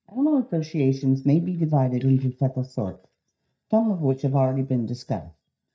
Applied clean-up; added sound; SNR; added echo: neural mask model DeepFilterNet 3.